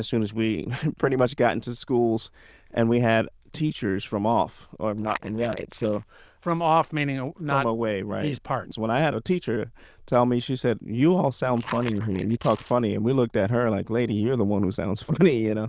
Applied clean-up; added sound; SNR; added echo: neural diffusion model UNIVERSE++.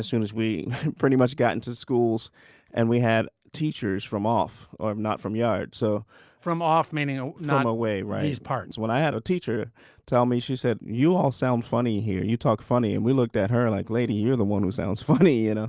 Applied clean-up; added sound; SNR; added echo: none; none; none; none.